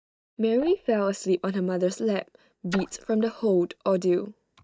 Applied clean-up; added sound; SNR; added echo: neural mask model DeepFilterNet 3.